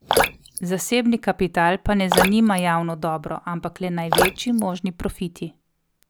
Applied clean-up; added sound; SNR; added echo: none; Drip; 4 dB; none.